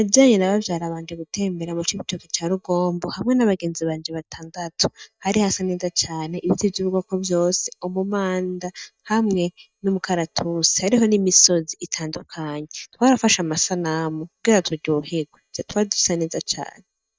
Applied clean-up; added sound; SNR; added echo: neural mask model DeepFilterNet 3.